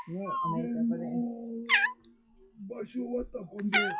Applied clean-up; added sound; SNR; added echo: classical method WPE with log-MMSE.